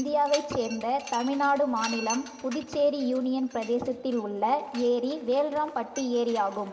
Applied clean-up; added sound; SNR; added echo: none; Mechanisms; 16 dB; reverberation time 2.4 s.